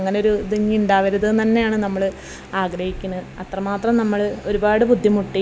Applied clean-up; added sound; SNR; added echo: none; none; none; none.